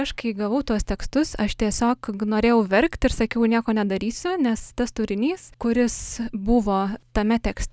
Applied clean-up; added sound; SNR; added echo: none; none; none; none.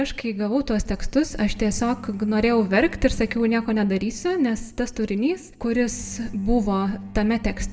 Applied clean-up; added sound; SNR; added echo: none; Bowed string instrument; 19 dB; reverberation time 0.6 s.